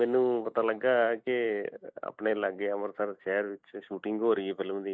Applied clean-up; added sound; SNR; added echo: neural mask model DeepFilterNet 3.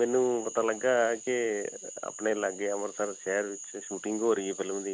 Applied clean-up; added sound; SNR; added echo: none; Cricket / Frog; 14 dB; none.